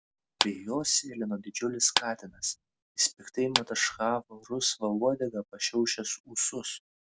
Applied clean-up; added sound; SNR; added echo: none; Clapping; 4 dB; none.